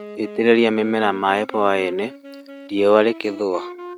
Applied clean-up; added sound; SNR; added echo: neural mask model RNNoise.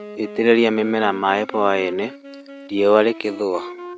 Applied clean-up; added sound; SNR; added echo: none; Wind instrument, woodwind instrument; 16 dB; none.